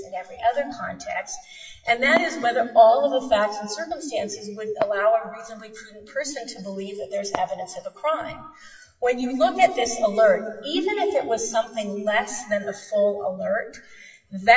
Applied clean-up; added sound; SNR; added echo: classical method WPE with log-MMSE.